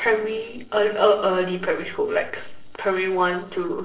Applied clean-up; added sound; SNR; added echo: neural separator model SepFormer DNS4.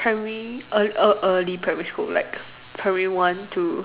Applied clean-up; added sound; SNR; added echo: none; none; none; none.